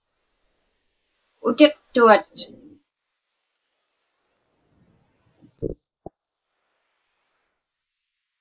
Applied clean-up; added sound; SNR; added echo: neural mask model Resemble Enhance denoiser.